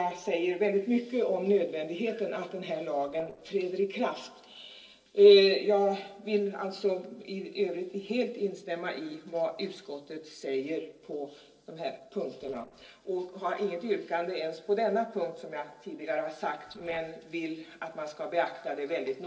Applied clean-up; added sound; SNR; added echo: neural separator model SepFormer DNS4.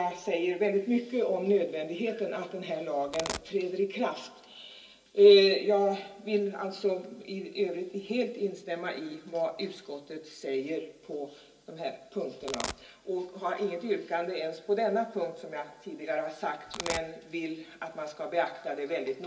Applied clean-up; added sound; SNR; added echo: none; Domestic sounds, home sounds; 7 dB; reverberation time 0.3 s.